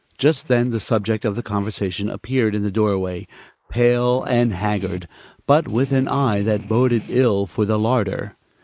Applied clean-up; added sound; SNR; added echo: neural mask model Resemble Enhance denoiser.